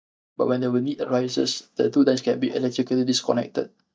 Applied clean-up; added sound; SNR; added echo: neural mask model DeepFilterNet 3.